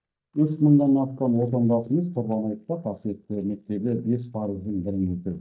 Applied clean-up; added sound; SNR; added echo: neural mask model DeepFilterNet 3.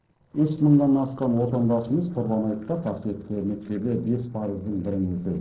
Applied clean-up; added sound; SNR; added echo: neural separator model SepFormer DNS4.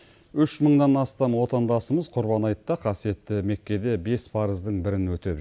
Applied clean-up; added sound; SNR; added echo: none; none; none; none.